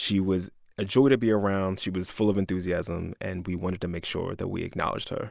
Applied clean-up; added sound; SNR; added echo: none; none; none; none.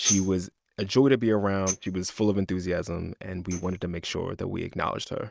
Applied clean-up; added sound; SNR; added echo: neural mask model RNNoise.